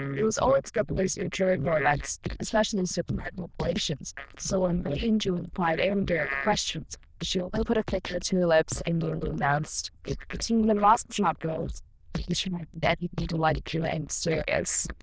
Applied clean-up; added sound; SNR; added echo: neural diffusion model UNIVERSE++.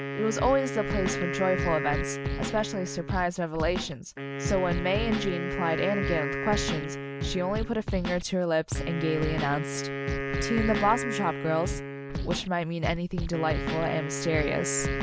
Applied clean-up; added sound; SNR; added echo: none; Scratching (performance technique) + Wind instrument, woodwind instrument; 2 dB; none.